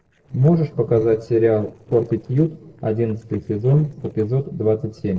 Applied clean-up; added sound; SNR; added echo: neural separator model SepFormer DNS4.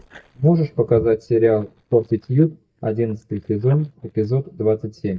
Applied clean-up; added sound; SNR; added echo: neural mask model DeepFilterNet 3.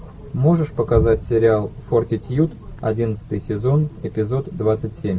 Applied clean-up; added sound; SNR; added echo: none; none; none; none.